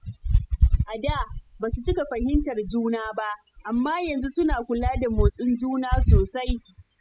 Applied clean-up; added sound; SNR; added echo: classical method spectral subtraction.